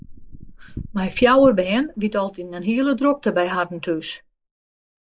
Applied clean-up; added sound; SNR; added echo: neural mask model Resemble Enhance denoiser.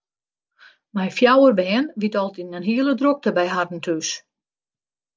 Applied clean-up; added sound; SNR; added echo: none; none; none; none.